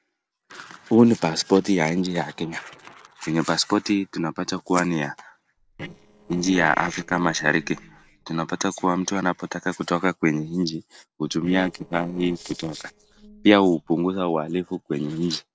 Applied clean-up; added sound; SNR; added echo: neural separator model SepFormer DNS4.